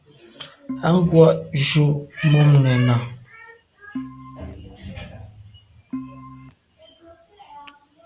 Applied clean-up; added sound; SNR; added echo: none; Organ; 15 dB; none.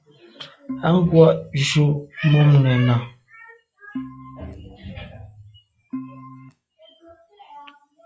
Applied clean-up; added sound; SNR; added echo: classical method log-MMSE.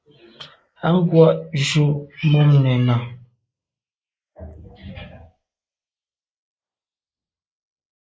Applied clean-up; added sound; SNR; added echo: neural mask model Resemble Enhance denoiser.